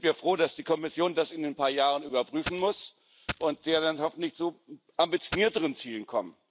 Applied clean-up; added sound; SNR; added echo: none; Coin (dropping); 8 dB; none.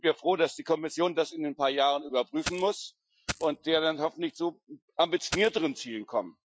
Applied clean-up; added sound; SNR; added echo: classical method Wiener filter.